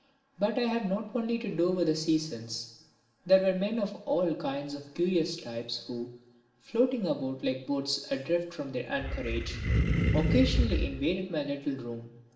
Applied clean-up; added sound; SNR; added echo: none; Animal; -2 dB; reverberation time 0.8 s.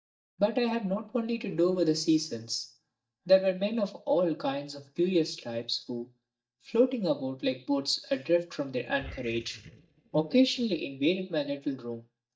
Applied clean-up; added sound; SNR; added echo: neural mask model DeepFilterNet 3.